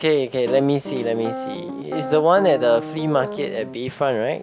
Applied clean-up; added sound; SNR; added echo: none; Piano; 10 dB; none.